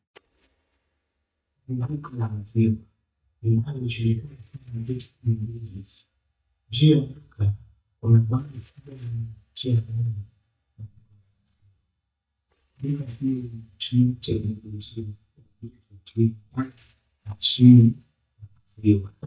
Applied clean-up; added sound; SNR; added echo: neural mask model DeepFilterNet 3.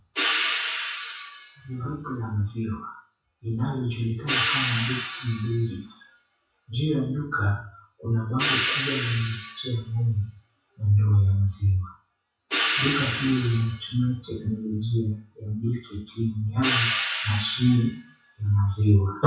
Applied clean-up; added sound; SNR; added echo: classical method WPE with log-MMSE.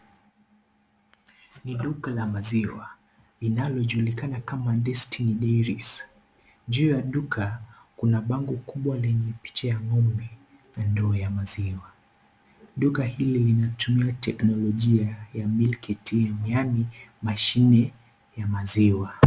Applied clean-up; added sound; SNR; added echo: none; none; none; none.